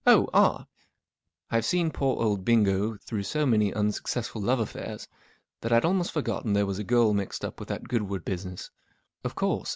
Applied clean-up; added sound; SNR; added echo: none; none; none; none.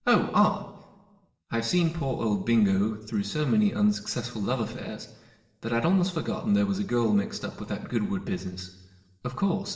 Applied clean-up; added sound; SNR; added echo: none; none; none; reverberation time 1.1 s.